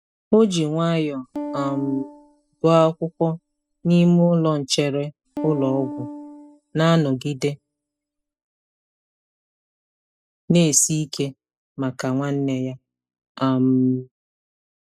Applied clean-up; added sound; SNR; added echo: classical method spectral subtraction.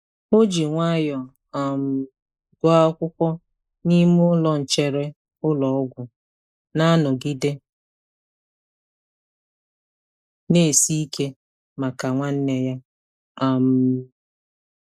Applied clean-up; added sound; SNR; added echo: neural mask model Resemble Enhance denoiser.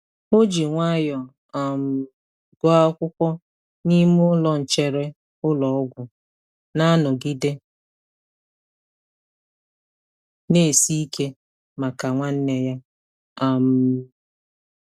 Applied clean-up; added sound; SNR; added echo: none; none; none; none.